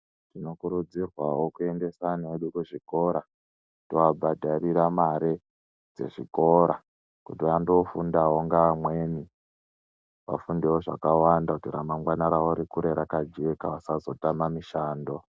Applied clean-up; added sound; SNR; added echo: none; none; none; none.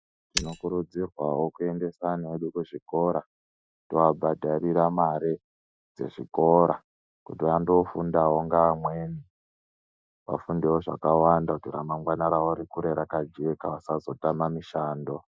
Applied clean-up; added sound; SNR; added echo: classical method Wiener filter.